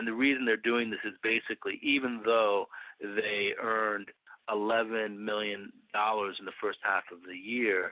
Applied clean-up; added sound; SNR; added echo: none; none; none; none.